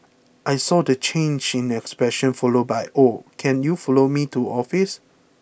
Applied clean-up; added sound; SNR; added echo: none; none; none; none.